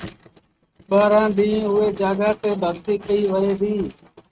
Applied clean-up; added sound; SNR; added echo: neural mask model RNNoise.